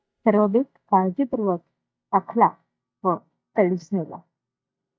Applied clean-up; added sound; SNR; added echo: neural mask model DeepFilterNet 3.